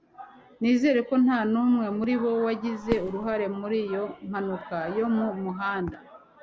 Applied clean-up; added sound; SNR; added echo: none; Fireworks; 15 dB; none.